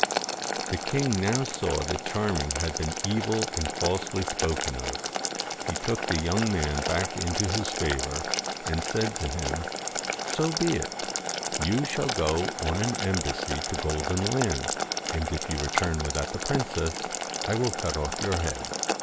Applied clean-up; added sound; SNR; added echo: none; Boiling; 1 dB; none.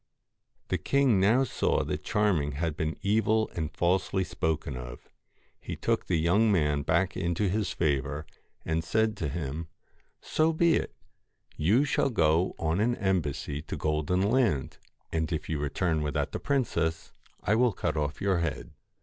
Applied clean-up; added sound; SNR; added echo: none; none; none; none.